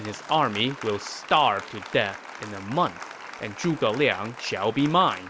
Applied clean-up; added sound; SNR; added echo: none; Applause; 14 dB; none.